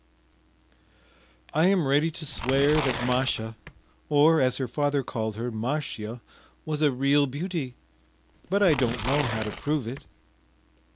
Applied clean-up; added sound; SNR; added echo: none; Tearing; 7 dB; none.